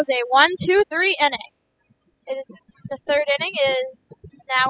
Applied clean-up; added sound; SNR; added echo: classical method spectral subtraction.